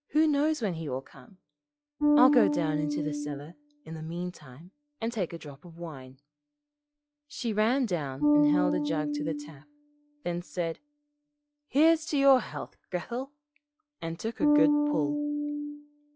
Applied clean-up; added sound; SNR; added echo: classical method log-MMSE.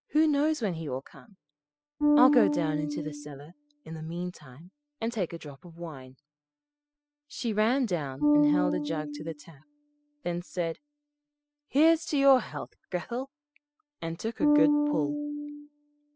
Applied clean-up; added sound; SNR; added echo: classical method spectral subtraction.